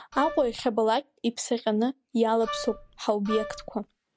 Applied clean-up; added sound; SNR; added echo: none; Wind instrument, woodwind instrument; 11 dB; none.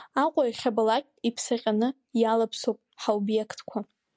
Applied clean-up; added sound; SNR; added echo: none; none; none; none.